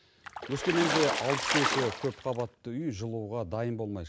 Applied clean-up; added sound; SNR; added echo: none; Water / Splash, splatter; 0 dB; none.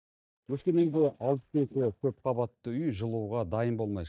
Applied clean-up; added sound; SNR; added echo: neural mask model DeepFilterNet 3.